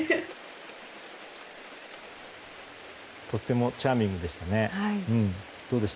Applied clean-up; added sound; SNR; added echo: none; Rain; 14 dB; none.